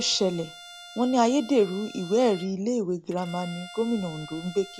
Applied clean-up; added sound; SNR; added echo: none; Bowed string instrument; 18 dB; none.